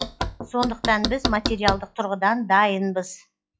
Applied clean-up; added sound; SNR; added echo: classical method log-MMSE.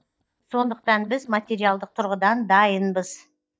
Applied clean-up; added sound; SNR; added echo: neural mask model DeepFilterNet 3.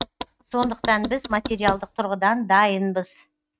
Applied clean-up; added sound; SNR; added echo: neural mask model RNNoise.